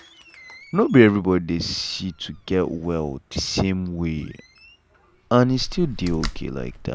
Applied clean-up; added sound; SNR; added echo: none; Slam; 15 dB; none.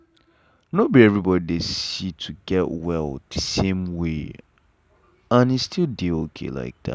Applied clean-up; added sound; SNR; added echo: none; none; none; none.